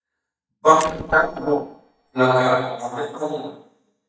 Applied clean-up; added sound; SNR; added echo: neural mask model DeepFilterNet 3.